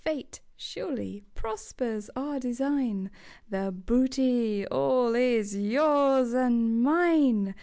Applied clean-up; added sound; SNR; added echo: none; none; none; none.